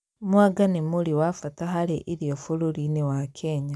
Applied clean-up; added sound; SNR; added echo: none; none; none; none.